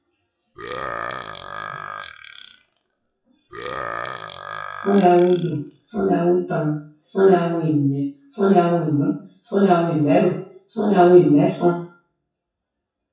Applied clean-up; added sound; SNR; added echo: classical method WPE with log-MMSE.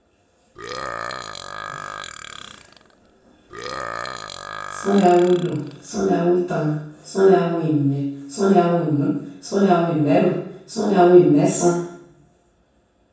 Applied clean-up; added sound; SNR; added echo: none; Burping, eructation; 13 dB; reverberation time 0.7 s.